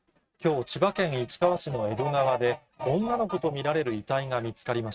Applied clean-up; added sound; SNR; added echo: neural mask model RNNoise.